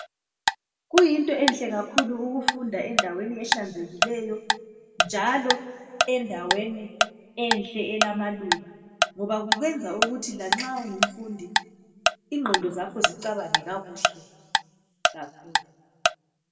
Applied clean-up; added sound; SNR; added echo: none; Tick-tock; -1 dB; reverberation time 1.6 s.